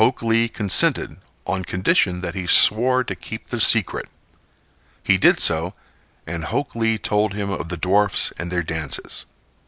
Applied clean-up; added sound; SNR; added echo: none; none; none; none.